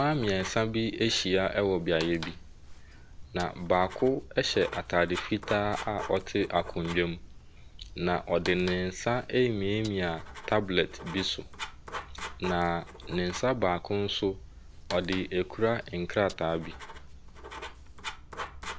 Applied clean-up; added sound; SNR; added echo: none; Writing; 13 dB; none.